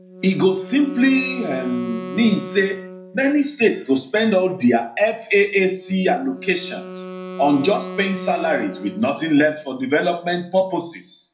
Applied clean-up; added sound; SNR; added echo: none; Wind instrument, woodwind instrument; 15 dB; reverberation time 0.3 s.